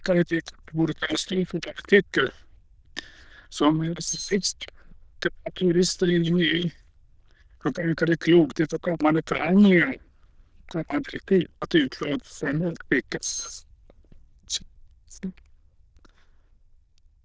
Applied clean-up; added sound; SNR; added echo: neural diffusion model UNIVERSE++.